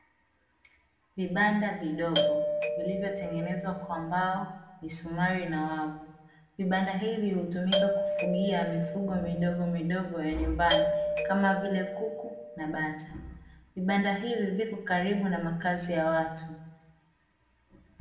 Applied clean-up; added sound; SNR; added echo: none; Doorbell; 1 dB; reverberation time 0.9 s.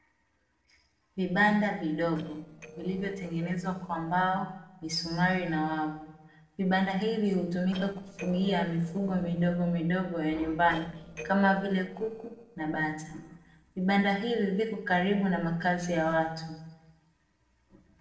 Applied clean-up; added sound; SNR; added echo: neural separator model SepFormer DNS4.